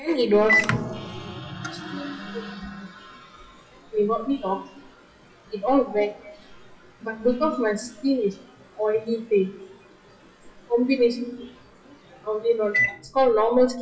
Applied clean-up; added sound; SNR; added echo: classical method WPE with log-MMSE.